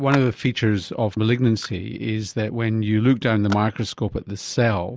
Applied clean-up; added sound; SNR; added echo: neural mask model Resemble Enhance denoiser.